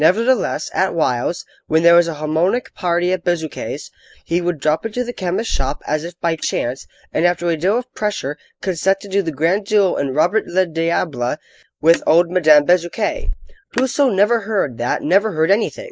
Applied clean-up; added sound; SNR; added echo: neural mask model Resemble Enhance denoiser.